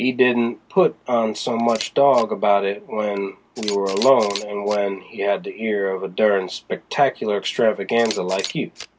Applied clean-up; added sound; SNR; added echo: none; Camera; 18 dB; none.